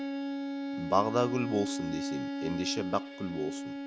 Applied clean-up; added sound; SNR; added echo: none; Bowed string instrument; 3 dB; none.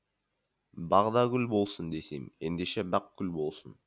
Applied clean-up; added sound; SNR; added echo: none; none; none; none.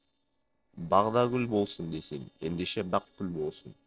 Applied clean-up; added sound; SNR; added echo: neural separator model SepFormer DNS4.